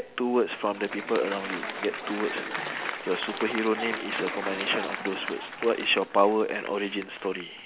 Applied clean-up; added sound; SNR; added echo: none; Applause; 8 dB; none.